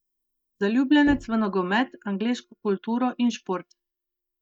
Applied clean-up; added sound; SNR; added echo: neural mask model DeepFilterNet 3.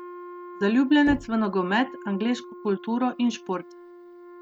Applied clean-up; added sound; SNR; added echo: none; Knock + Wind instrument, woodwind instrument; 15 dB; none.